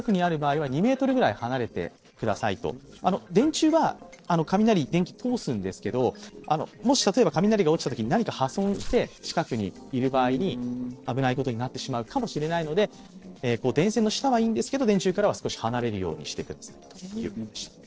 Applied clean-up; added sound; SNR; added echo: neural separator model SepFormer DNS4.